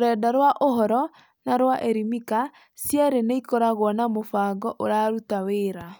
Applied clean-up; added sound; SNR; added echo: none; none; none; none.